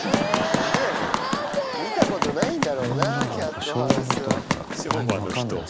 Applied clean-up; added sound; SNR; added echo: none; Run; 1 dB; none.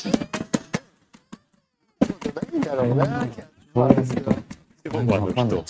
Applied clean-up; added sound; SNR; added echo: neural mask model RNNoise.